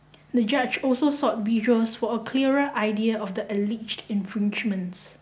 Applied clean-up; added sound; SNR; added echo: none; none; none; none.